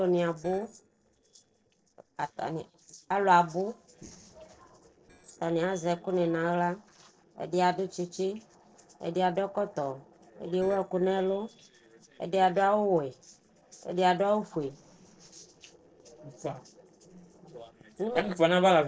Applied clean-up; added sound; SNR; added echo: neural separator model SepFormer DNS4.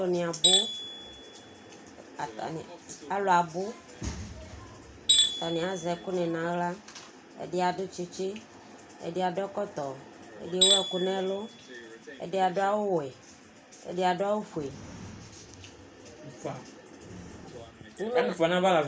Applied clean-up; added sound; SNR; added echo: none; Tools; 0 dB; none.